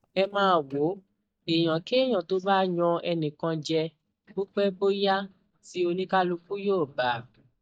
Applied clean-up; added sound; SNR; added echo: neural mask model DeepFilterNet 3.